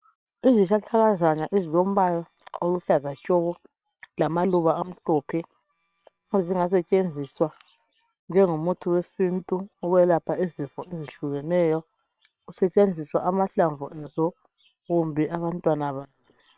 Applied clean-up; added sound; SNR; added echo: neural separator model SepFormer WHAM!.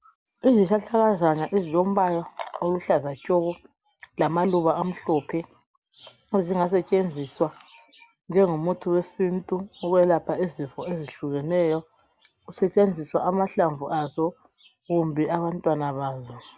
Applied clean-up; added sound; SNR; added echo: none; none; none; none.